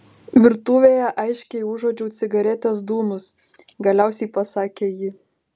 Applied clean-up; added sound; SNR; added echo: none; none; none; none.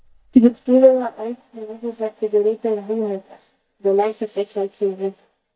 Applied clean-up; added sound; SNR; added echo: neural mask model DeepFilterNet 3.